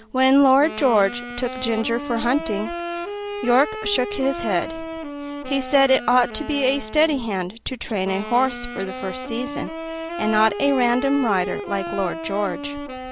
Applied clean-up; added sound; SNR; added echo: none; Wind instrument, woodwind instrument; 9 dB; none.